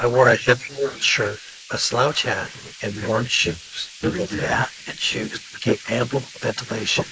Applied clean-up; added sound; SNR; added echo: neural mask model Resemble Enhance denoiser.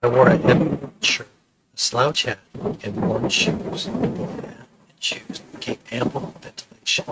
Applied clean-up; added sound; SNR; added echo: neural mask model RNNoise.